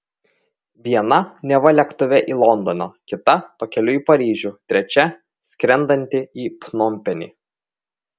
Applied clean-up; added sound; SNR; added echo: none; none; none; none.